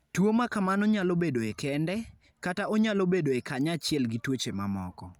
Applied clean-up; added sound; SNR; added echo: none; none; none; none.